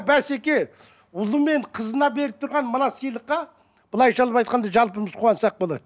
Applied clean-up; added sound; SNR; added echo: none; none; none; none.